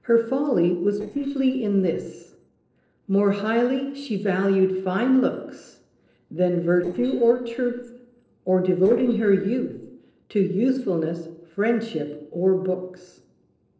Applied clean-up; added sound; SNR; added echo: neural separator model SepFormer DNS4.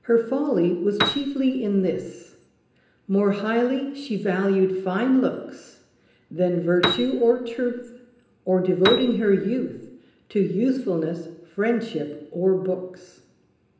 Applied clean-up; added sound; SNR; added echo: none; Piano; 5 dB; reverberation time 0.9 s.